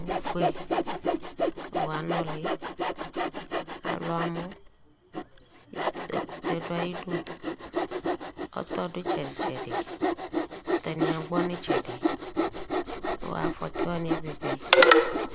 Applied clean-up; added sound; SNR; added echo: none; Sawing; 0 dB; none.